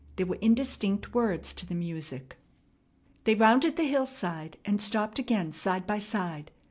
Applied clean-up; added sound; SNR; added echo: none; none; none; none.